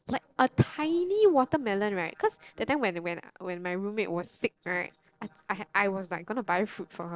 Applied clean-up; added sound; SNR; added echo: neural separator model SepFormer DNS4.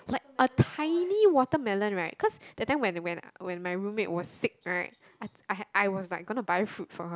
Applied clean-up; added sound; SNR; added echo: none; none; none; none.